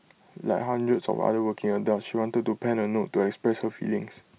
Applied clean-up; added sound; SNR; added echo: none; none; none; none.